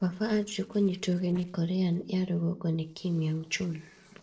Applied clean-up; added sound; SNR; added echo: neural separator model SepFormer DNS4.